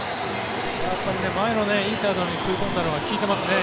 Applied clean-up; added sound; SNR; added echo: none; Clapping; 13 dB; none.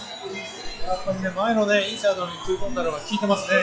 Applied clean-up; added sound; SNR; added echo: classical method log-MMSE.